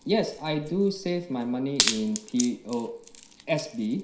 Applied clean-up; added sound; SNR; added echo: none; Wood; 6 dB; reverberation time 0.5 s.